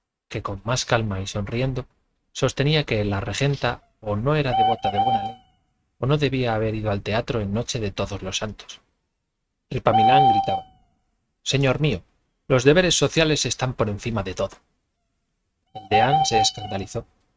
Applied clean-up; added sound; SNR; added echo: neural mask model RNNoise.